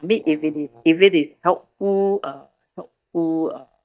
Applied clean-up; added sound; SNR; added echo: neural mask model DeepFilterNet 3.